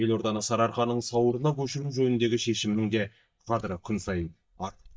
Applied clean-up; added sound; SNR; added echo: neural mask model DeepFilterNet 3.